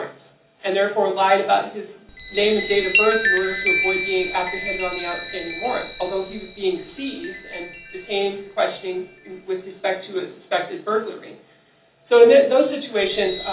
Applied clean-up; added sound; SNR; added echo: none; Chime; 8 dB; reverberation time 0.4 s.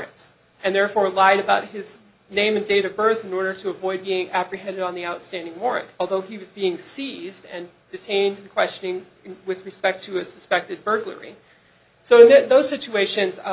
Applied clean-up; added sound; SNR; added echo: none; none; none; none.